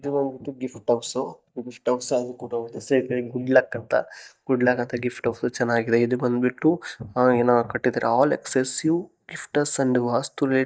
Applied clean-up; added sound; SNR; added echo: neural mask model DeepFilterNet 3.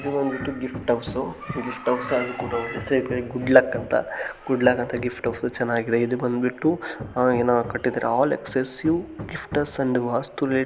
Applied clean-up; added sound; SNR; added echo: none; Hammer; 16 dB; none.